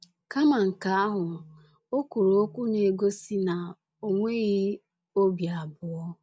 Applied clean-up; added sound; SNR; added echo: none; none; none; none.